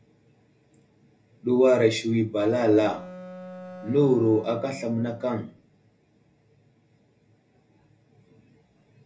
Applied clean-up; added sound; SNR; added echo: none; Wind instrument, woodwind instrument; 15 dB; reverberation time 0.3 s.